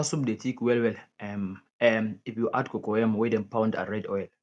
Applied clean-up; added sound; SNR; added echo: none; none; none; none.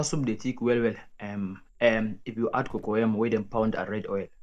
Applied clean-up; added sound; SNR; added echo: none; Cricket; 16 dB; none.